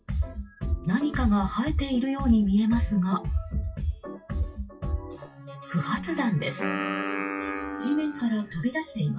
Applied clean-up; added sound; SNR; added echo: classical method WPE with log-MMSE.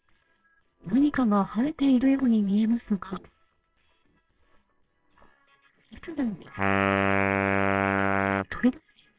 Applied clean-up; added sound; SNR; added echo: neural separator model SepFormer WHAMR!.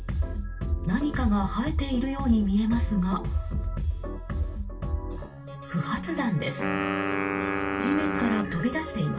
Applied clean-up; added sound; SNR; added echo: none; Wind instrument, woodwind instrument; 4 dB; reverberation time 0.2 s.